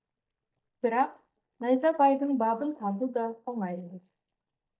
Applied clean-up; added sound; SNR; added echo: neural mask model DeepFilterNet 3.